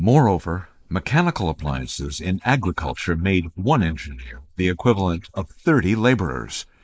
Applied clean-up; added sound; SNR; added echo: neural mask model Resemble Enhance denoiser.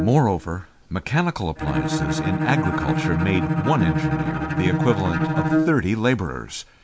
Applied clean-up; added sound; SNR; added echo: none; Bowed string instrument; 1 dB; none.